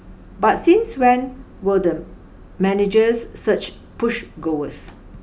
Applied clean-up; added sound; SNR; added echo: none; none; none; none.